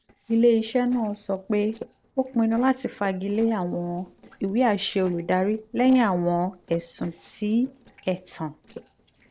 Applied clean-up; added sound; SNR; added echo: neural separator model SepFormer DNS4.